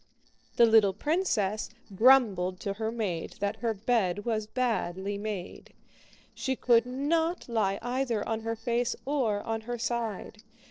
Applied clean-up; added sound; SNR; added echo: neural separator model SepFormer DNS4.